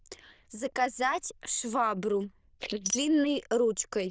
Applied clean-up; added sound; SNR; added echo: neural diffusion model UNIVERSE++.